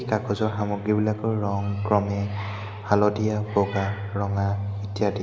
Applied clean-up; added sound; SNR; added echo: none; none; none; none.